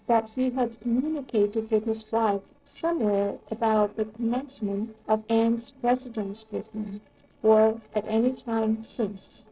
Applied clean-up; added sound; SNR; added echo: neural separator model SepFormer DNS4.